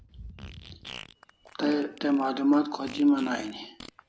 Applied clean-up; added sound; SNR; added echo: none; Fart; 18 dB; none.